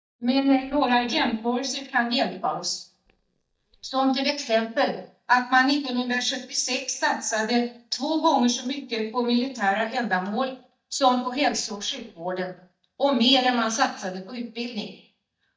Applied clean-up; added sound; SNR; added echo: neural mask model DeepFilterNet 3.